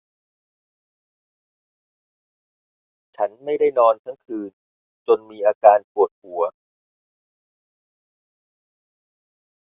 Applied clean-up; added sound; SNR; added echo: none; none; none; none.